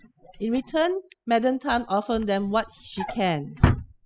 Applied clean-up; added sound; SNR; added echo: classical method spectral subtraction.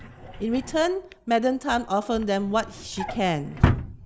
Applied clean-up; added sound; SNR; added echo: none; Drawer open or close; 4 dB; none.